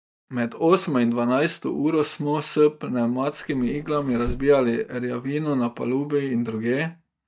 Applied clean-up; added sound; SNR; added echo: neural mask model DeepFilterNet 3.